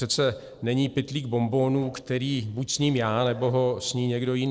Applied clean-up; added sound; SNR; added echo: neural separator model SepFormer DNS4.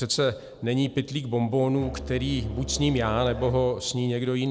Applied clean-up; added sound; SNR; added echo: none; Musical instrument; 11 dB; none.